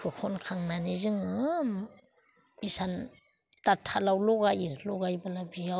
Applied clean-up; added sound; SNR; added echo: none; none; none; none.